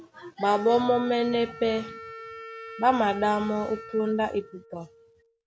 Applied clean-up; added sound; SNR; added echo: none; Wind instrument, woodwind instrument; 16 dB; none.